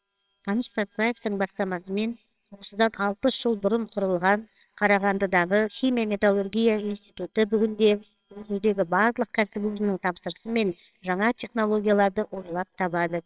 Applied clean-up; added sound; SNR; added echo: neural separator model SepFormer WHAMR!.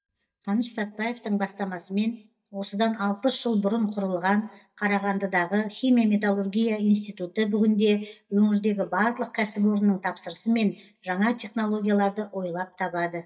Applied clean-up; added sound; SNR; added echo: neural mask model DeepFilterNet 3.